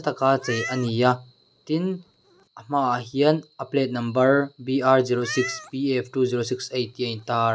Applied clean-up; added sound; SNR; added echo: none; Meow; 15 dB; none.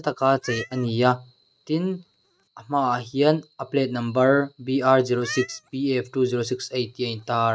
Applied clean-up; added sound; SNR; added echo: neural mask model RNNoise.